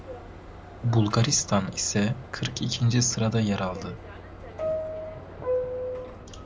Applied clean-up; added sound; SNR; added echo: none; Subway, metro, underground; 8 dB; none.